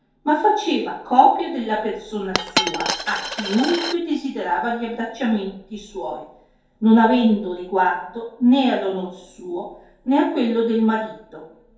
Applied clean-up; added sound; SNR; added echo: none; Coin (dropping); 7 dB; reverberation time 2.4 s.